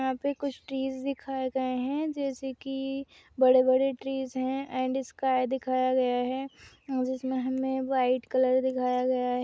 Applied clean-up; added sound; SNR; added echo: none; none; none; none.